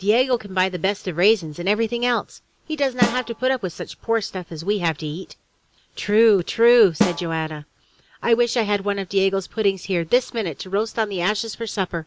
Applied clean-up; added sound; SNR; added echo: none; Snare drum; 6 dB; none.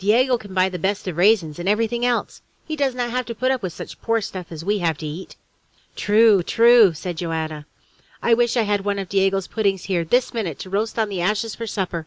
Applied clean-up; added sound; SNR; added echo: none; none; none; none.